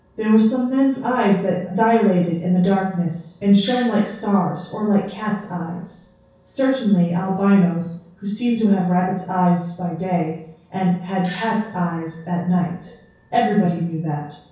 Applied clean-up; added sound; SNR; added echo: none; Doorbell; 12 dB; reverberation time 0.6 s.